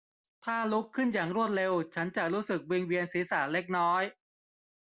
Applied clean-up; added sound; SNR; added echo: none; none; none; none.